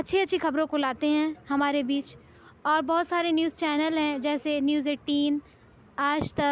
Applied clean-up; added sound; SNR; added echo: none; none; none; none.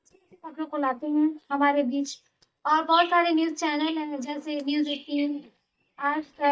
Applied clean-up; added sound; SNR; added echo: neural mask model DeepFilterNet 3.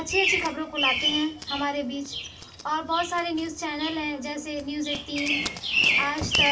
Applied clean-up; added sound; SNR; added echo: none; Bird vocalization, bird call, bird song; -1 dB; reverberation time 0.2 s.